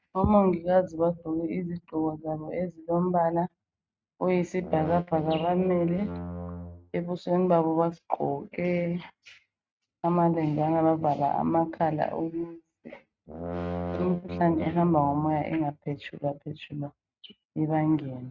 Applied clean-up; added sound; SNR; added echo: neural mask model RNNoise.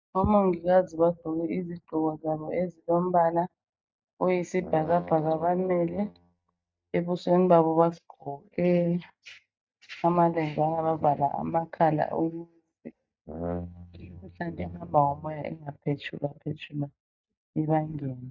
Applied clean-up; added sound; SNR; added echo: neural mask model DeepFilterNet 3.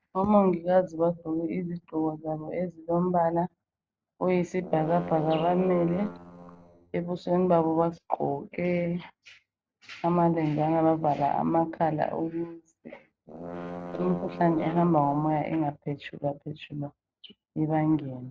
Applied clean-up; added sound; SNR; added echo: neural separator model SepFormer DNS4.